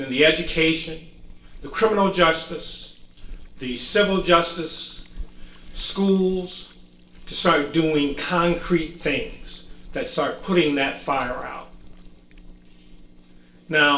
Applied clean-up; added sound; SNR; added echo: neural separator model SepFormer DNS4.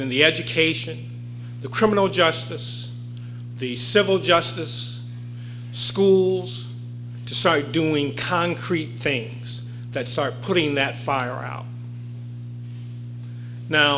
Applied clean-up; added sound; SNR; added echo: none; none; none; none.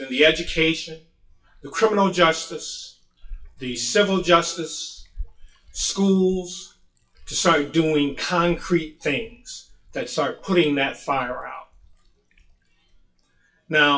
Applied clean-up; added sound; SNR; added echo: classical method WPE with log-MMSE.